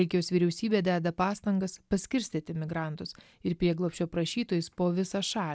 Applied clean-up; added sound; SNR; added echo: none; none; none; none.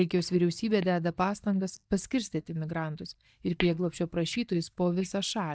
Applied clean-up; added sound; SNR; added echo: neural mask model DeepFilterNet 3.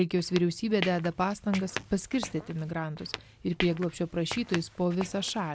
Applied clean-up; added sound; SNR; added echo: none; Squeak / Walk, footsteps; 11 dB; none.